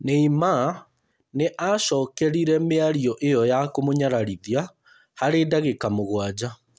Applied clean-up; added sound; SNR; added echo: none; none; none; none.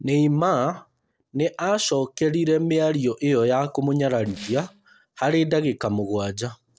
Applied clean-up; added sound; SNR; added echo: neural separator model SepFormer DNS4.